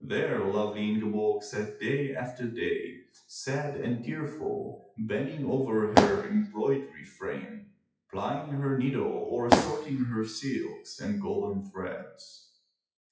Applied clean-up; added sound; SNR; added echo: classical method WPE with log-MMSE.